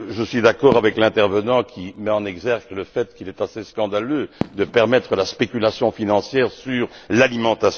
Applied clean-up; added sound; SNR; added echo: none; Fireworks; 18 dB; none.